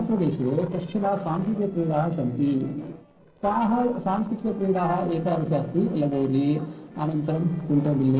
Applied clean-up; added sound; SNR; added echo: neural separator model SepFormer DNS4.